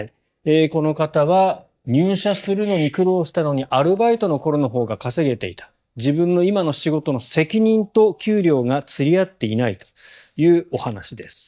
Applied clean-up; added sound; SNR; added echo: neural mask model DeepFilterNet 3.